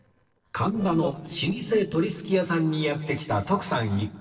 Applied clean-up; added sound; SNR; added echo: neural separator model SepFormer DNS4.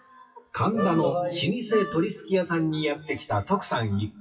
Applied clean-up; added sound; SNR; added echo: classical method WPE with log-MMSE.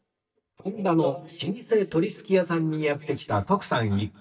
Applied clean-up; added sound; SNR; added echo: neural mask model DeepFilterNet 3.